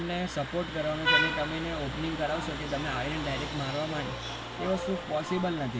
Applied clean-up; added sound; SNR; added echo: none; Vehicle horn, car horn, honking; 1 dB; none.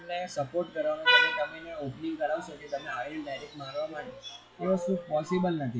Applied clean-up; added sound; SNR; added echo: classical method log-MMSE.